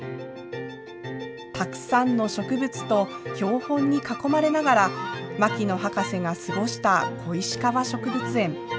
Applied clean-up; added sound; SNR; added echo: none; none; none; none.